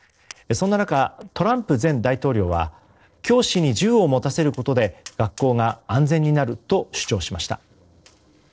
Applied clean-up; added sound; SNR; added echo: neural separator model SepFormer DNS4.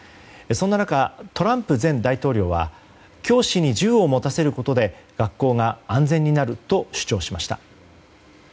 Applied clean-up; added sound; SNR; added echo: none; none; none; none.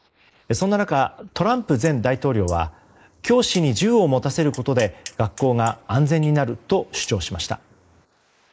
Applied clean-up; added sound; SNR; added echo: neural mask model Resemble Enhance denoiser.